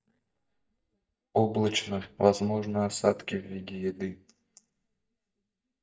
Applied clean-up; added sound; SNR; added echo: neural mask model DeepFilterNet 3.